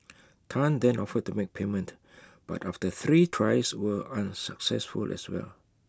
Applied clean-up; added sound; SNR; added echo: none; none; none; none.